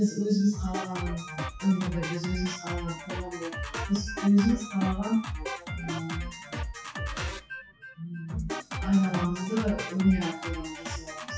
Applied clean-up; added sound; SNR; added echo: classical method WPE with log-MMSE.